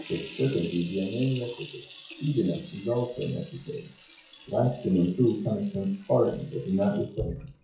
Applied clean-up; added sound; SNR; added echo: classical method WPE with log-MMSE.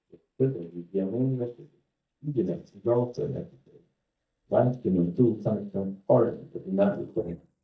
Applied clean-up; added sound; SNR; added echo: neural mask model DeepFilterNet 3.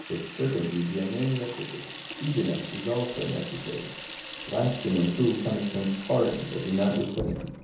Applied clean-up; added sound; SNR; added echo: none; Sink (filling or washing) / Water tap, faucet; 10 dB; reverberation time 0.7 s.